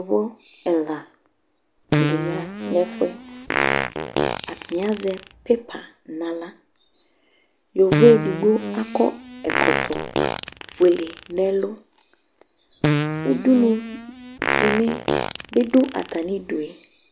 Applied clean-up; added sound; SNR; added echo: none; Fart + Raindrop; 2 dB; none.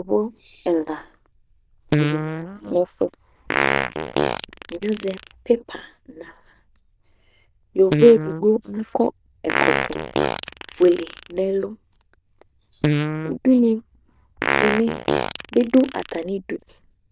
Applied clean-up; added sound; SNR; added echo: neural diffusion model UNIVERSE++.